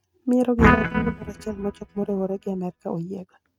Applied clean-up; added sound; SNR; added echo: neural mask model RNNoise.